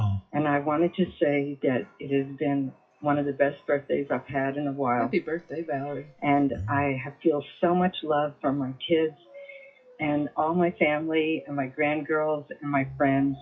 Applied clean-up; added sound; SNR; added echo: classical method WPE with log-MMSE.